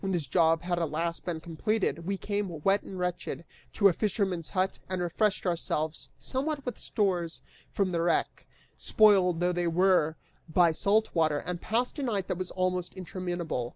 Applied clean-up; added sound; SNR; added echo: none; none; none; none.